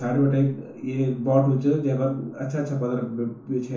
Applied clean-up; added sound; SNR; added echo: none; none; none; reverberation time 0.9 s.